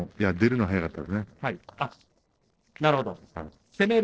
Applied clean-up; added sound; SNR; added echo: neural separator model SepFormer DNS4.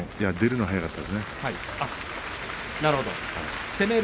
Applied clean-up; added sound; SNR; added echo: none; none; none; none.